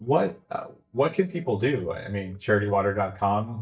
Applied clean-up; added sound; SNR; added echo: neural mask model DeepFilterNet 3.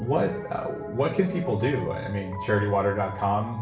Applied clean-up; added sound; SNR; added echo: none; Piano; 11 dB; reverberation time 0.8 s.